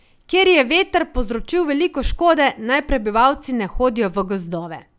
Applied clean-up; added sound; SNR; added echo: none; none; none; none.